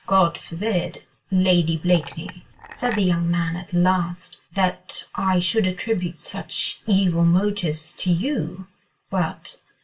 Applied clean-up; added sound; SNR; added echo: none; Chink, clink; 15 dB; reverberation time 0.2 s.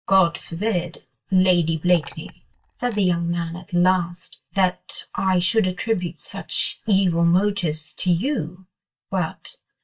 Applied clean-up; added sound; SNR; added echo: neural mask model DeepFilterNet 3.